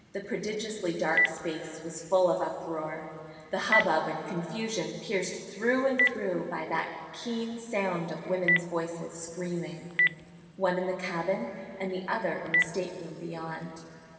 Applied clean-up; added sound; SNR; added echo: none; Telephone; 4 dB; reverberation time 2.4 s.